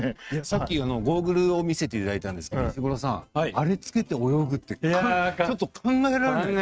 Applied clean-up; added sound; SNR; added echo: neural mask model RNNoise.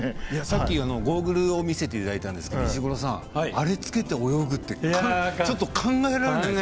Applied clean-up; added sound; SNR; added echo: none; Thunderstorm; 11 dB; none.